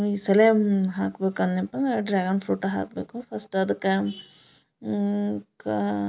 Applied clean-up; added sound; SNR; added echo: none; none; none; none.